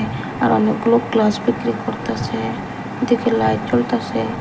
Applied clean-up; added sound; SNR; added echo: none; none; none; reverberation time 2.3 s.